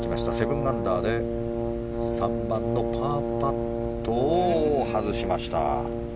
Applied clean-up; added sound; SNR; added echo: none; Brass instrument; 1 dB; none.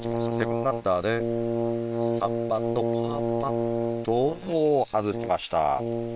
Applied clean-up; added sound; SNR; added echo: neural separator model SepFormer WHAM!.